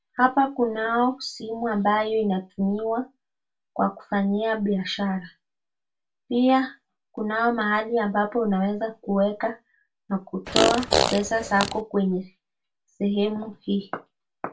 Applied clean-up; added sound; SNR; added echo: none; Fart; -1 dB; reverberation time 0.2 s.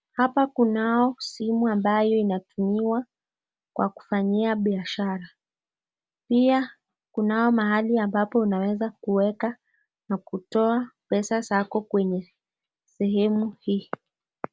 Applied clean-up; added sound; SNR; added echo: none; none; none; none.